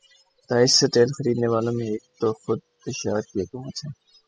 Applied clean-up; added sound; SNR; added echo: classical method spectral subtraction.